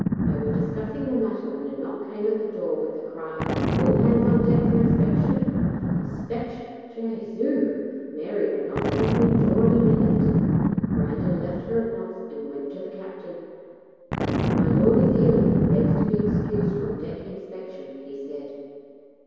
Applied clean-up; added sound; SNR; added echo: none; Boom; -3 dB; reverberation time 2.2 s.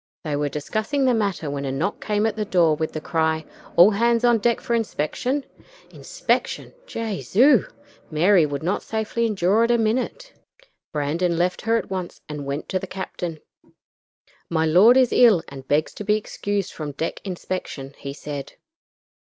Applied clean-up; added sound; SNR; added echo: none; none; none; none.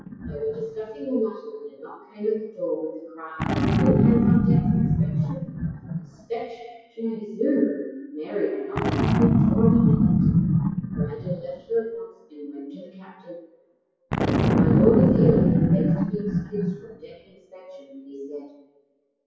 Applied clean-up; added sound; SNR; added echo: classical method WPE with log-MMSE.